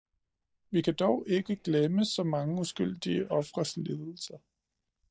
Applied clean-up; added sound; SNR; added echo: neural mask model DeepFilterNet 3.